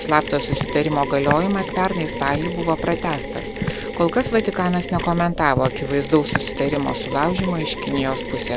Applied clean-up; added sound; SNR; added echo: none; Walk, footsteps + Mechanisms; 6 dB; none.